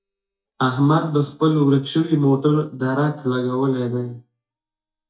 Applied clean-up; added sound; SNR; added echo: neural mask model DeepFilterNet 3.